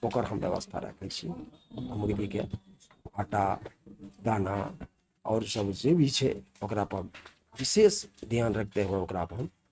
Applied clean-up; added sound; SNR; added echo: neural mask model RNNoise.